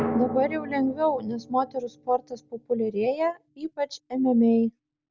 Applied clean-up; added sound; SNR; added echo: none; Drum; 11 dB; none.